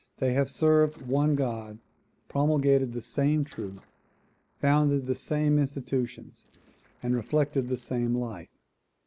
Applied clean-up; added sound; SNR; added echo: neural mask model Resemble Enhance denoiser.